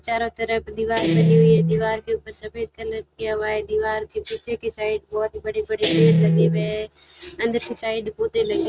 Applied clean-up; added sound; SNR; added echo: neural mask model RNNoise.